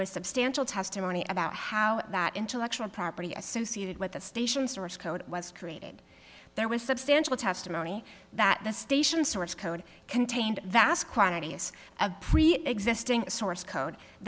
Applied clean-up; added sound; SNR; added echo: none; none; none; none.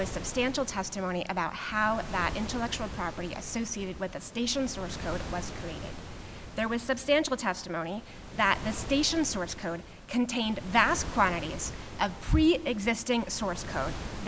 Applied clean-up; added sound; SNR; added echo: none; Waves, surf; 10 dB; none.